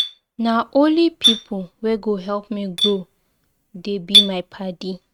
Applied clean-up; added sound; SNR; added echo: neural mask model RNNoise.